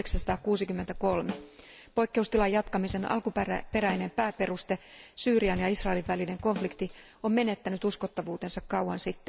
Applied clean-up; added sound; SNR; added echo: none; Drum kit; 15 dB; none.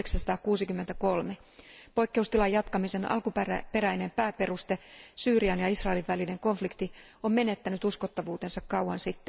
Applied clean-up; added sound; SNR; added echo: none; none; none; none.